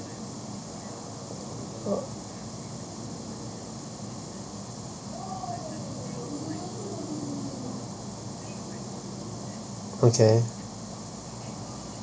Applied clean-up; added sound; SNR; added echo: none; none; none; none.